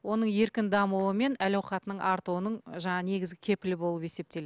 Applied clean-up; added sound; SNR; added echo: none; none; none; none.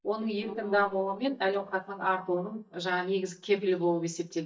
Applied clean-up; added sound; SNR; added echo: neural mask model DeepFilterNet 3.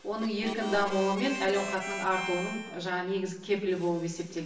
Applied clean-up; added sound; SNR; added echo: none; Harmonica; 10 dB; reverberation time 0.8 s.